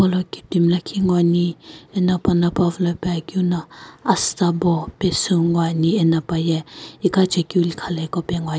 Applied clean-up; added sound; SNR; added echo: none; none; none; none.